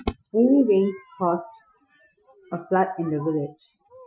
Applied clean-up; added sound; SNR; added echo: classical method Wiener filter.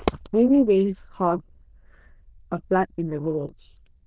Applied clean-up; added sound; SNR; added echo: neural diffusion model UNIVERSE++.